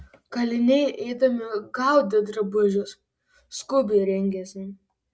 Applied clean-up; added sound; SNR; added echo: none; none; none; none.